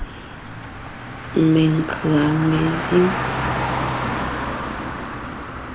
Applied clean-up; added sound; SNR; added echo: none; Car; 4 dB; reverberation time 1.7 s.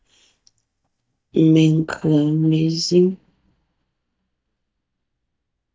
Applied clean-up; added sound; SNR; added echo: neural mask model DeepFilterNet 3.